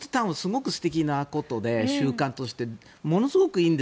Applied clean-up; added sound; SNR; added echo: none; none; none; none.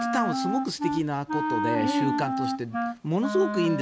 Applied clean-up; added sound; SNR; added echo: none; Wind instrument, woodwind instrument; 0 dB; none.